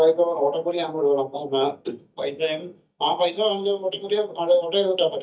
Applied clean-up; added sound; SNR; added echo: neural mask model DeepFilterNet 3.